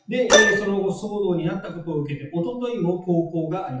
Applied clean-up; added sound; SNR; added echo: classical method WPE with log-MMSE.